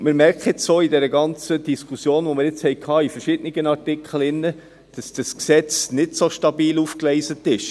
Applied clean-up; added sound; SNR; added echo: none; none; none; none.